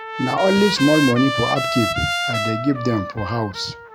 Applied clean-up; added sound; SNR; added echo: none; Trumpet; 5 dB; none.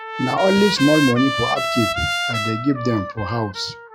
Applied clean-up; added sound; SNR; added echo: classical method log-MMSE.